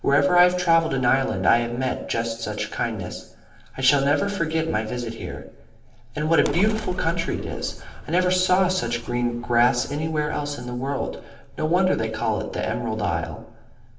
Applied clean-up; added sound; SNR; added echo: none; Bird; 8 dB; reverberation time 0.6 s.